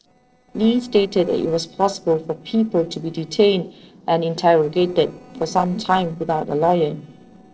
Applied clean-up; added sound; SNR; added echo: neural separator model SepFormer DNS4.